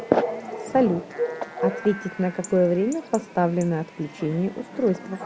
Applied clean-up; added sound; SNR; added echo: none; Bark / Chatter / Chirp, tweet / Livestock, farm animals, working animals; 9 dB; none.